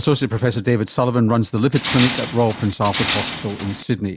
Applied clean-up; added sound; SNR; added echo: none; Tools; 6 dB; none.